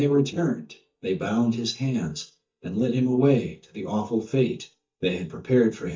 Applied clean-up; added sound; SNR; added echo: neural mask model DeepFilterNet 3.